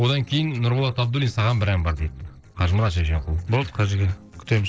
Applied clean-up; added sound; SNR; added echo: neural separator model SepFormer DNS4.